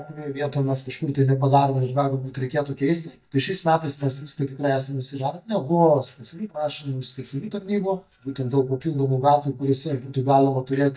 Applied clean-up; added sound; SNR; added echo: neural mask model DeepFilterNet 3.